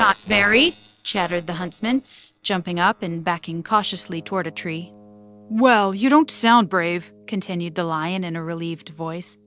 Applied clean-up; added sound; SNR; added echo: neural separator model SepFormer DNS4.